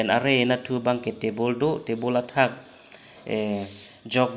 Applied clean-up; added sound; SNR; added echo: none; none; none; none.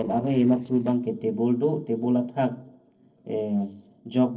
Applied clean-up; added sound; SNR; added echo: neural separator model SepFormer DNS4.